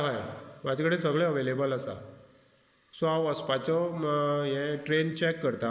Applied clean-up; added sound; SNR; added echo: neural mask model Resemble Enhance denoiser.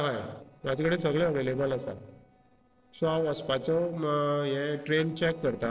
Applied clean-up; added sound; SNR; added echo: neural separator model SepFormer DNS4.